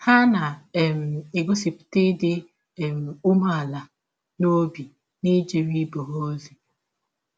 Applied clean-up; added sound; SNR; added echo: none; none; none; none.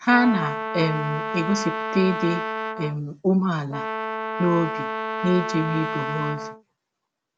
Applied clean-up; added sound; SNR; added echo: none; Brass instrument; 5 dB; none.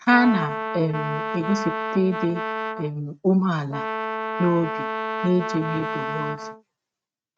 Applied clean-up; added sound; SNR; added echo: neural mask model RNNoise.